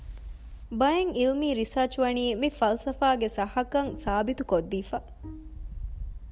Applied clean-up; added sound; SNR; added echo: none; Bowed string instrument; 19 dB; none.